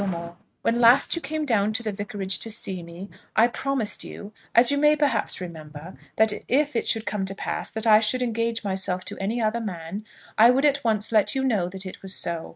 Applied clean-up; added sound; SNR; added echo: neural mask model RNNoise.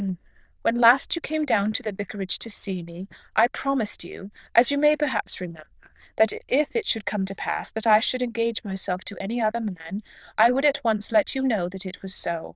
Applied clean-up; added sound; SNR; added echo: neural diffusion model UNIVERSE++.